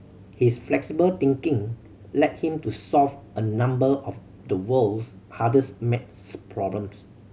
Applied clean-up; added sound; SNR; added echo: none; none; none; none.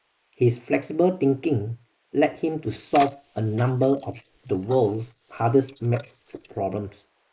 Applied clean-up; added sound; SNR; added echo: neural mask model Resemble Enhance denoiser.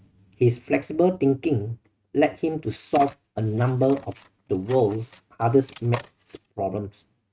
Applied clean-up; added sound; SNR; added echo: neural mask model RNNoise.